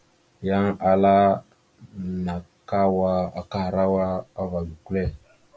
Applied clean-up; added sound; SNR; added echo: none; none; none; none.